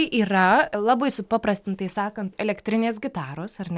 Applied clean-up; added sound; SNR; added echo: none; none; none; none.